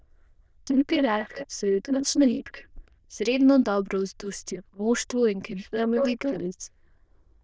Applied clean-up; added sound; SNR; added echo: neural diffusion model UNIVERSE++.